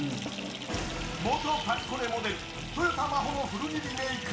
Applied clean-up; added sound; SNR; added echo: none; Fill (with liquid) / Bathtub (filling or washing); 10 dB; reverberation time 0.9 s.